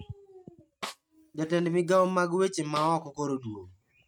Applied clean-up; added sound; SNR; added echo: neural mask model RNNoise.